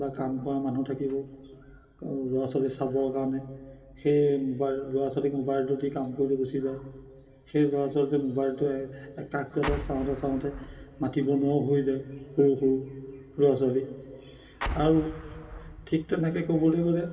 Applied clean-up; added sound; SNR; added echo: none; Explosion; 10 dB; reverberation time 2.1 s.